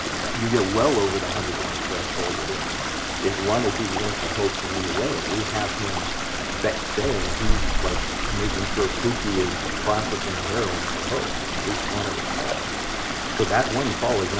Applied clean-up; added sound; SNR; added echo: none; Stream; -1 dB; none.